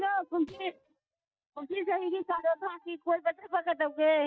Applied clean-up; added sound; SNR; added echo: neural mask model DeepFilterNet 3.